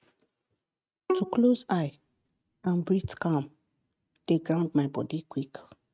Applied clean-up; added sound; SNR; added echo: neural mask model RNNoise.